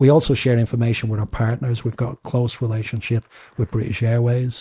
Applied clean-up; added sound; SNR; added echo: neural mask model Resemble Enhance denoiser.